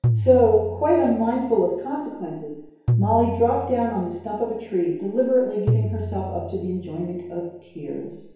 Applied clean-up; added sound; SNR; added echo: none; Tabla; 6 dB; reverberation time 1.0 s.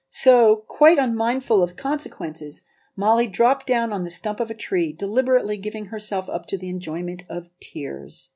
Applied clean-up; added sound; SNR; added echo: none; none; none; none.